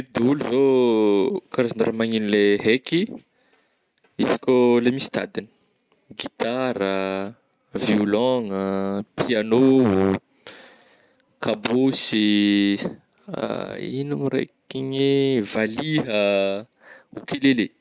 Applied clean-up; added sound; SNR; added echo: none; none; none; none.